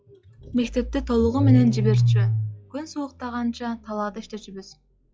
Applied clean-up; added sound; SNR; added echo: classical method log-MMSE.